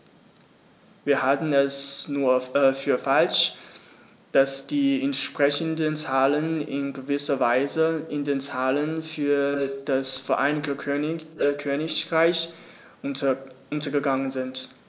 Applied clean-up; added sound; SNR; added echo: neural mask model Resemble Enhance denoiser.